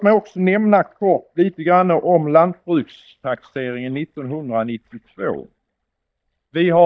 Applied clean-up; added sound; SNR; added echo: neural mask model DeepFilterNet 3.